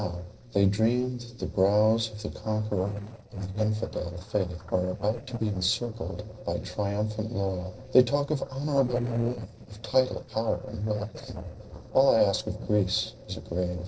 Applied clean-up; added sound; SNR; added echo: neural separator model SepFormer DNS4.